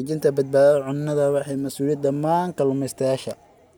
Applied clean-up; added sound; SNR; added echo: none; none; none; none.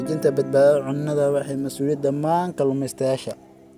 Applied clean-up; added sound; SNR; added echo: none; Guitar; 15 dB; none.